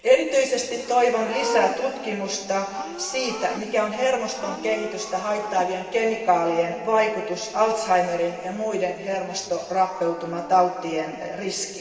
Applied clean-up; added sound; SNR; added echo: none; Livestock, farm animals, working animals; 14 dB; reverberation time 2.4 s.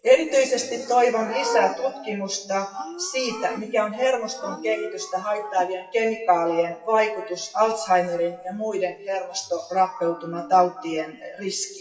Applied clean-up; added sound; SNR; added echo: classical method WPE with log-MMSE.